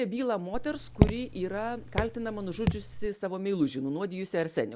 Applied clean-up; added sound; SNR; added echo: none; Raindrop / Drip; -1 dB; none.